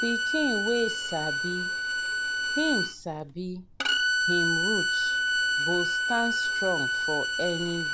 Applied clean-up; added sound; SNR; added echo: none; Bowed string instrument; -4 dB; none.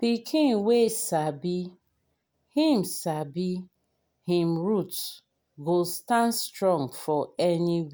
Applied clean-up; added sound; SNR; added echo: none; none; none; none.